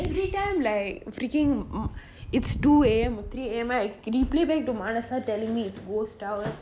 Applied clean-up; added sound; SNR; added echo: none; none; none; none.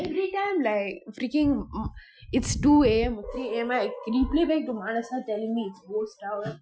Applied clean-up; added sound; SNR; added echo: classical method Wiener filter.